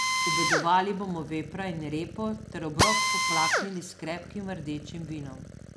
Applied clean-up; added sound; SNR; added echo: none; Drill; -2 dB; none.